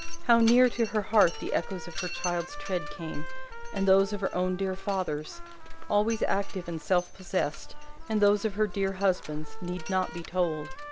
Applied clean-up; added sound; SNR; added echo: none; Trumpet + Mechanisms; 16 dB; none.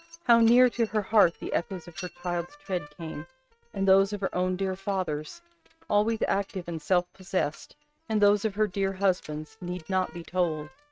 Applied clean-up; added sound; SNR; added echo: neural mask model RNNoise.